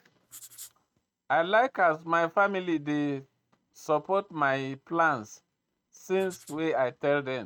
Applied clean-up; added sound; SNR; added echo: neural mask model RNNoise.